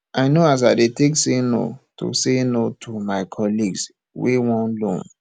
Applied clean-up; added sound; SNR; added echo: none; none; none; none.